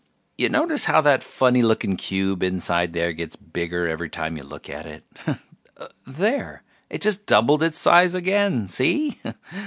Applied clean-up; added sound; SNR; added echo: none; none; none; none.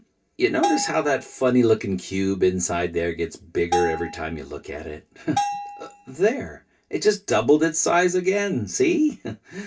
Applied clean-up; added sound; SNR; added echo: none; Bell; 8 dB; reverberation time 0.2 s.